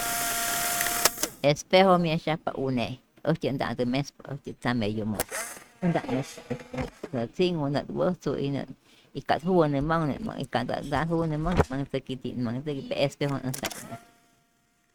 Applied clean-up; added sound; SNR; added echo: neural mask model RNNoise.